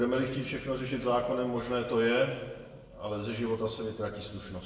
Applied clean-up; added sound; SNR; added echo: none; none; none; reverberation time 1.1 s.